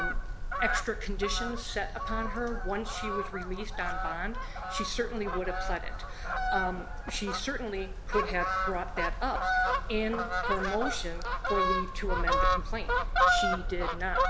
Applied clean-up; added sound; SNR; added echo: none; Fowl; -3 dB; none.